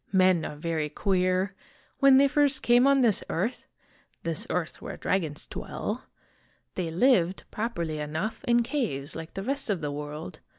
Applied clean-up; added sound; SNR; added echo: none; none; none; none.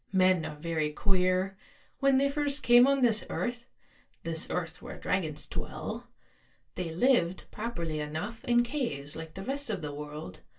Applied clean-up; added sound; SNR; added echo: none; none; none; reverberation time 0.2 s.